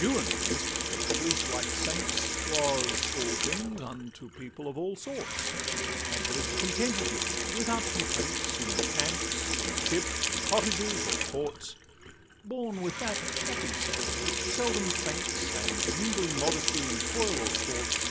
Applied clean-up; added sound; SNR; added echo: none; Sink (filling or washing) / Water tap, faucet; -4 dB; none.